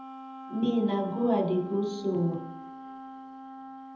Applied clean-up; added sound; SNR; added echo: none; Wind instrument, woodwind instrument; 13 dB; reverberation time 0.8 s.